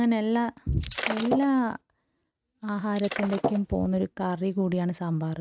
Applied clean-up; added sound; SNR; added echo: neural mask model RNNoise.